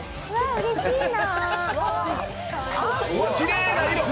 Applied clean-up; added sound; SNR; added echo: none; none; none; none.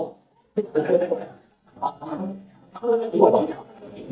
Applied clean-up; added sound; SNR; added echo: neural mask model DeepFilterNet 3.